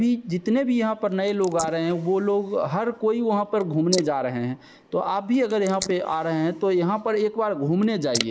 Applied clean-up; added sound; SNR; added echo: neural mask model Resemble Enhance denoiser.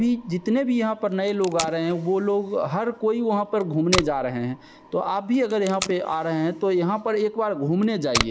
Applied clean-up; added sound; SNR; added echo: none; Packing tape, duct tape; 11 dB; none.